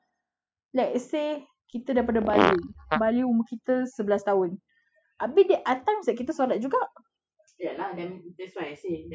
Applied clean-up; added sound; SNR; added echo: classical method spectral subtraction.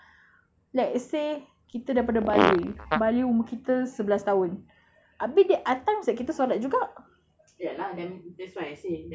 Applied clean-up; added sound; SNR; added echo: none; Fart; 0 dB; none.